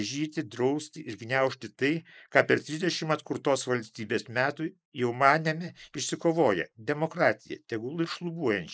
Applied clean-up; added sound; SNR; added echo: neural mask model Resemble Enhance denoiser.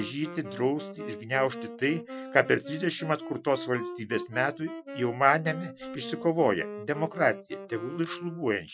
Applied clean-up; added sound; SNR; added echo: classical method Wiener filter.